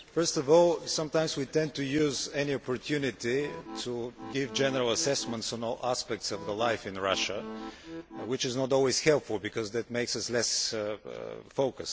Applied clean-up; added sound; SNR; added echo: none; Accordion; 13 dB; none.